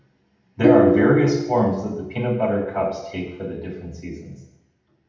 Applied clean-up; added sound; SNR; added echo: none; Ringtone; -3 dB; reverberation time 0.8 s.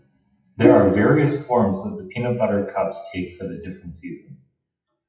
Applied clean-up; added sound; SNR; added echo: classical method WPE with log-MMSE.